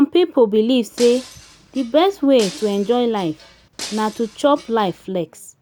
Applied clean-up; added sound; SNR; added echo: none; Shatter; 18 dB; none.